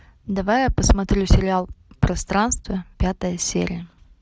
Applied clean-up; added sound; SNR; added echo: none; none; none; none.